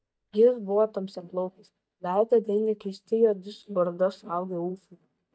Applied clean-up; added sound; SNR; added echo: neural mask model DeepFilterNet 3.